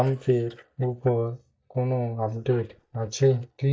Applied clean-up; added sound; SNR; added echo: neural mask model DeepFilterNet 3.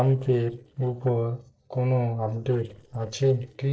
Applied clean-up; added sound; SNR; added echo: neural separator model SepFormer DNS4.